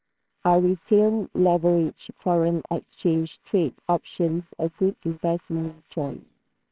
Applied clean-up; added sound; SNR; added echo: neural separator model SepFormer WHAMR!.